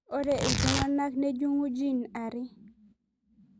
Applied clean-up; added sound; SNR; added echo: none; Tearing; 1 dB; none.